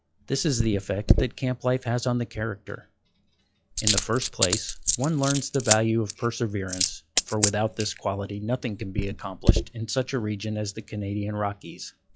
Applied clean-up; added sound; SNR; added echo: classical method log-MMSE.